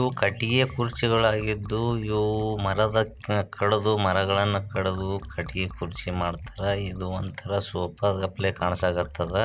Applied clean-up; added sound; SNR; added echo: none; Liquid; 17 dB; none.